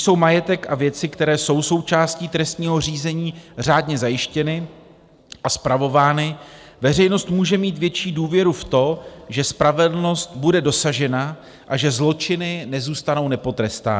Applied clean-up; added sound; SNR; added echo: none; none; none; none.